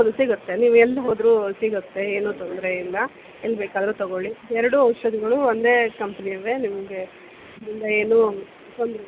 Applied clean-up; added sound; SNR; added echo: none; none; none; none.